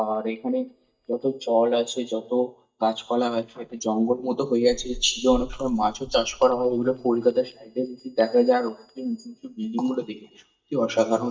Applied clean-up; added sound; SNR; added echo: neural mask model DeepFilterNet 3.